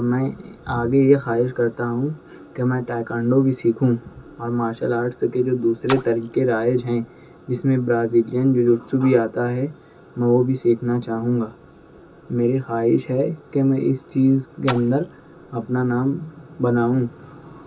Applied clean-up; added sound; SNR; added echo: none; Splash, splatter; 14 dB; reverberation time 0.2 s.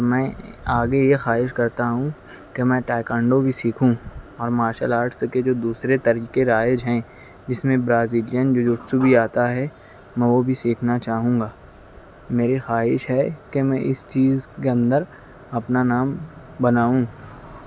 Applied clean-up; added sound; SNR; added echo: none; none; none; none.